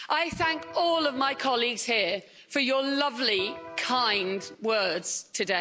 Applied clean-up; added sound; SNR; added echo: none; Electric guitar; 15 dB; none.